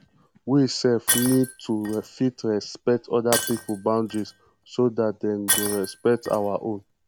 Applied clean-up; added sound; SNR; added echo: none; Shatter; 8 dB; none.